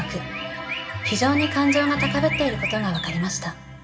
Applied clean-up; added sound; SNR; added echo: none; Chirp, tweet; 8 dB; reverberation time 0.7 s.